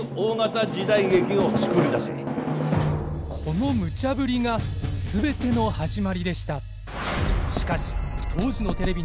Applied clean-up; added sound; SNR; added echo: none; Writing; 11 dB; none.